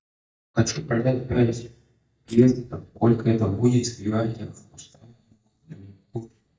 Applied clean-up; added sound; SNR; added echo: neural mask model DeepFilterNet 3.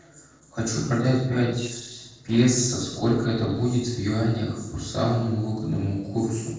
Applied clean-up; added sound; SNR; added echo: neural separator model SepFormer DNS4.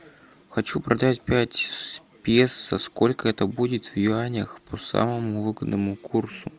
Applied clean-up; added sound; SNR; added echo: none; none; none; none.